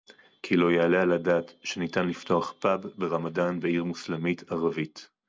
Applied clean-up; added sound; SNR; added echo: none; none; none; none.